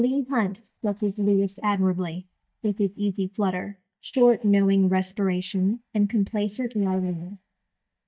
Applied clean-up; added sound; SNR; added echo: neural mask model DeepFilterNet 3.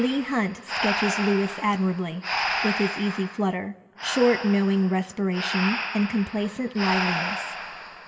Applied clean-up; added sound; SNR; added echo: none; Breathing; 5 dB; reverberation time 1.3 s.